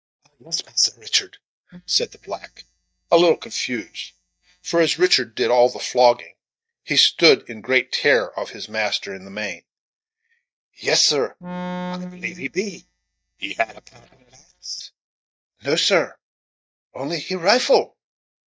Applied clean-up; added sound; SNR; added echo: neural mask model DeepFilterNet 3.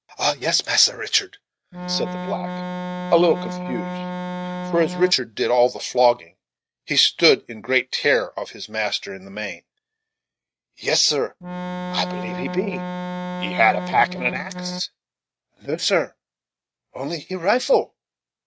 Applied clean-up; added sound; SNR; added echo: neural mask model RNNoise.